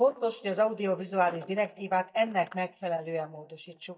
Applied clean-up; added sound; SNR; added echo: neural mask model DeepFilterNet 3.